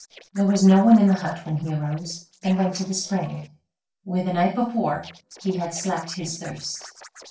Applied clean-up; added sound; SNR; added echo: neural separator model SepFormer DNS4.